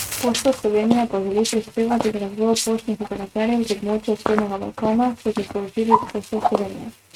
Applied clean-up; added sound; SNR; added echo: neural mask model RNNoise.